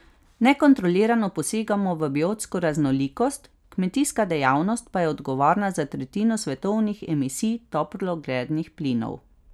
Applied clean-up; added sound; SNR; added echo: none; none; none; none.